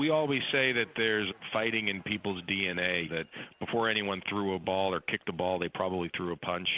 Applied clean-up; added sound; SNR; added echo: none; none; none; none.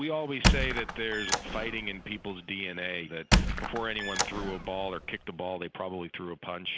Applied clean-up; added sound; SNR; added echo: none; Squeak; -5 dB; none.